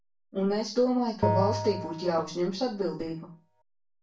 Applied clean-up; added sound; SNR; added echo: none; Bell; 3 dB; reverberation time 0.3 s.